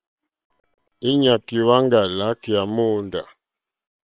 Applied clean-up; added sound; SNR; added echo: neural separator model SepFormer WHAM!.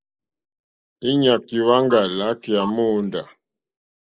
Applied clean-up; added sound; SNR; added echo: neural mask model Resemble Enhance denoiser.